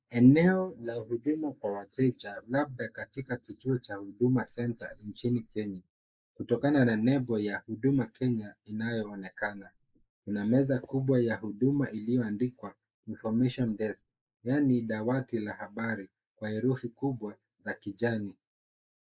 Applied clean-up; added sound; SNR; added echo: neural mask model Resemble Enhance denoiser.